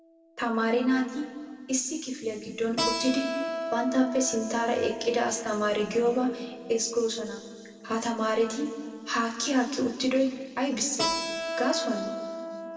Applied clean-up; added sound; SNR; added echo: none; Keyboard (musical); 8 dB; reverberation time 1.8 s.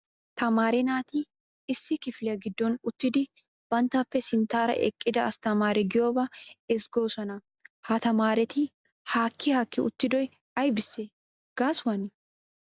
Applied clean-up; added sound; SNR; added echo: none; none; none; none.